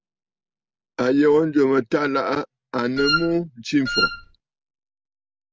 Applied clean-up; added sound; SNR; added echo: none; Wind instrument, woodwind instrument; 1 dB; none.